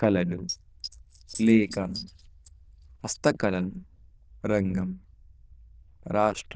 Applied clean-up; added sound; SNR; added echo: neural diffusion model UNIVERSE++.